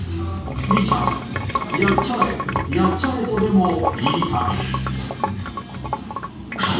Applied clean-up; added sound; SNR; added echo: none; Sink (filling or washing) / Water; 4 dB; reverberation time 0.6 s.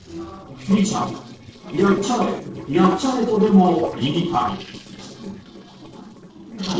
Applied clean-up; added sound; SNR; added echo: neural separator model SepFormer DNS4.